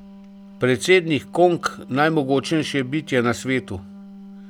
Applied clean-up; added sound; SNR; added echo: none; Wind instrument, woodwind instrument; 19 dB; none.